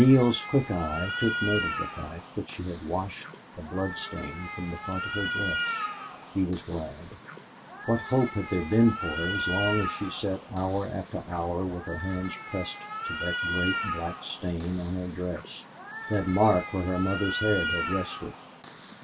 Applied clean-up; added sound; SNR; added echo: none; Cat; 6 dB; none.